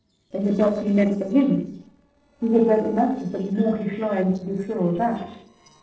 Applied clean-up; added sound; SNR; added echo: neural separator model SepFormer DNS4.